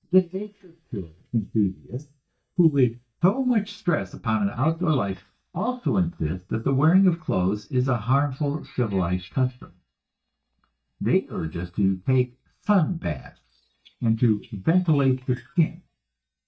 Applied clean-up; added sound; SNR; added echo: neural mask model DeepFilterNet 3.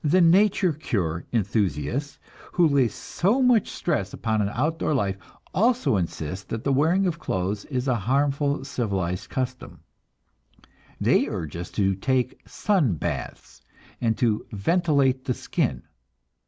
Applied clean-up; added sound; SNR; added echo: none; none; none; none.